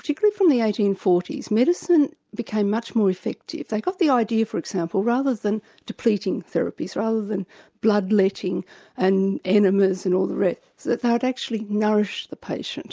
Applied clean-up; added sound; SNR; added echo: none; none; none; none.